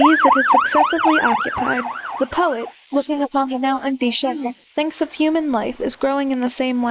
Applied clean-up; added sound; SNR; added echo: neural mask model Resemble Enhance denoiser.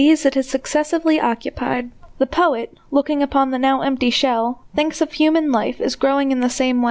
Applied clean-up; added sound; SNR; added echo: none; none; none; none.